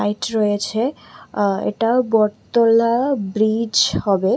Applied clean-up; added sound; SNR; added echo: none; none; none; none.